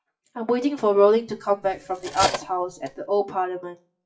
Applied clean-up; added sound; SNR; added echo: classical method WPE with log-MMSE.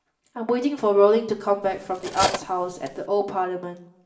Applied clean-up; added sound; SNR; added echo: none; Cutlery, silverware; 8 dB; reverberation time 0.5 s.